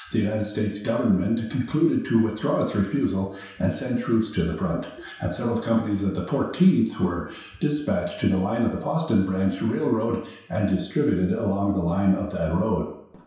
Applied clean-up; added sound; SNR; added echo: none; none; none; reverberation time 0.7 s.